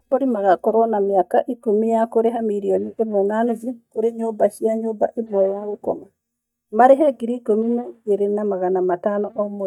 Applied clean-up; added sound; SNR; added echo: neural mask model DeepFilterNet 3.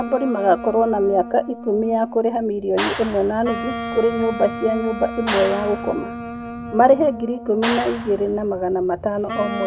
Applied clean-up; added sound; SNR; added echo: none; Clapping + Wind instrument, woodwind instrument; 9 dB; none.